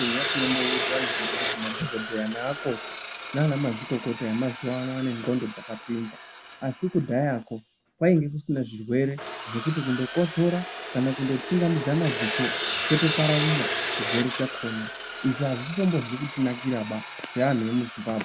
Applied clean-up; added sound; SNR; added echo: none; Sawing; 4 dB; none.